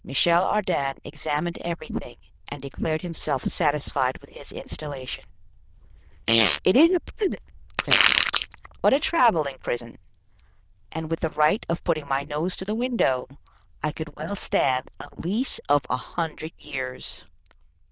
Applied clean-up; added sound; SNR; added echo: neural diffusion model UNIVERSE++.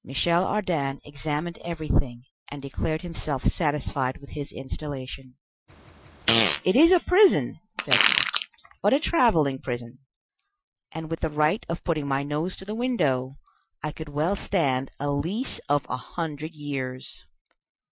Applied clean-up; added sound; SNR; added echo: classical method Wiener filter.